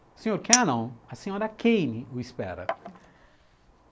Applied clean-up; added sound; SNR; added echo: none; Chink, clink; 5 dB; none.